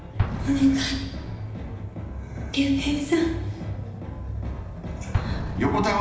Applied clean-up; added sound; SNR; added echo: none; Explosion; 8 dB; reverberation time 0.9 s.